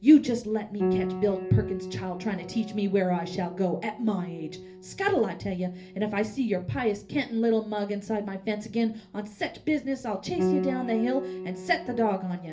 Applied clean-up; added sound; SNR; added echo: none; Piano; 9 dB; reverberation time 0.3 s.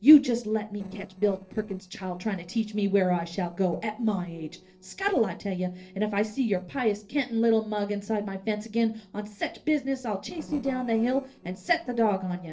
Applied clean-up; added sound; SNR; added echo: neural separator model SepFormer DNS4.